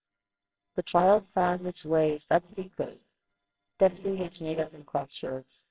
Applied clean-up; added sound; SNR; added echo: neural separator model SepFormer WHAMR!.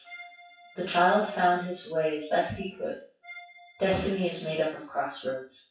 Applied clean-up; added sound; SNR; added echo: classical method WPE with log-MMSE.